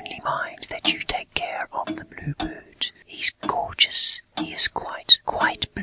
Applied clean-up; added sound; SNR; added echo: none; Clock; 12 dB; none.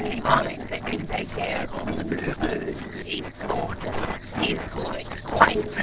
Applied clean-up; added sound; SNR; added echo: neural separator model SepFormer DNS4.